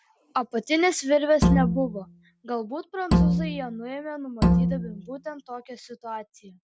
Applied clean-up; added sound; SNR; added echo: none; Bowed string instrument; -4 dB; none.